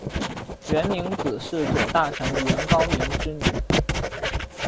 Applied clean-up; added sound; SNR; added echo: none; Writing; -2 dB; none.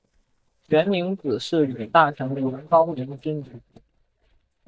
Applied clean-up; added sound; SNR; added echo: neural mask model DeepFilterNet 3.